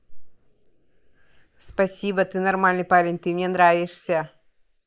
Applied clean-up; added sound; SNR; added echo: neural mask model Resemble Enhance denoiser.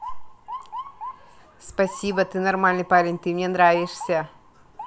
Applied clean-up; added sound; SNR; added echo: none; Motor vehicle (road) / Siren; 15 dB; none.